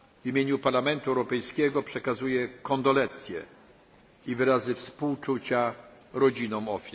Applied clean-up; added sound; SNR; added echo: none; none; none; none.